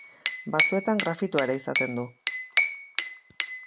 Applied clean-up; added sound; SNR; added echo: none; Glass / Bell; -3 dB; none.